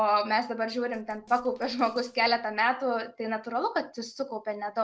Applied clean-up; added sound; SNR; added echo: neural separator model SepFormer DNS4.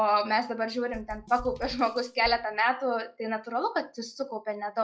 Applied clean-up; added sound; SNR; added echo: classical method log-MMSE.